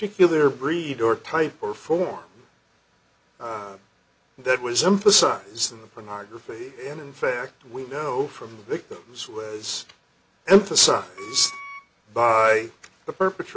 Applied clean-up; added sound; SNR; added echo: none; Wind instrument, woodwind instrument; 17 dB; none.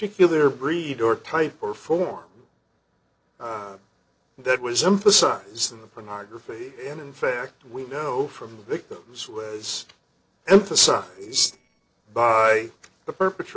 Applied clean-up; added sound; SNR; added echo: neural separator model SepFormer DNS4.